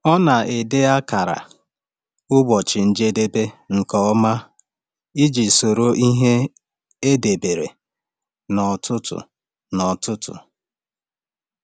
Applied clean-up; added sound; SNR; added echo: none; none; none; none.